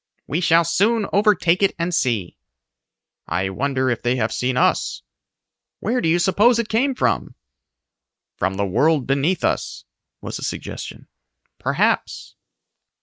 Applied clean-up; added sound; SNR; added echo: none; none; none; none.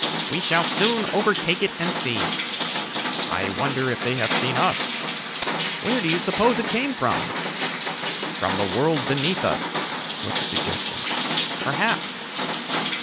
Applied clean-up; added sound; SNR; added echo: none; Rain; -2 dB; none.